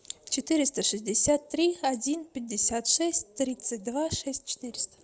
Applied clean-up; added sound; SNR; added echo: none; none; none; none.